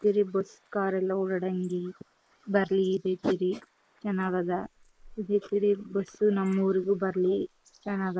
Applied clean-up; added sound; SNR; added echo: neural mask model Resemble Enhance denoiser.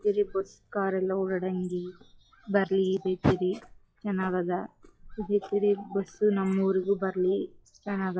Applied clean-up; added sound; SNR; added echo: classical method log-MMSE.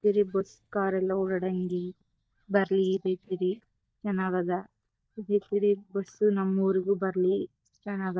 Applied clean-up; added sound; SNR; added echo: neural mask model DeepFilterNet 3.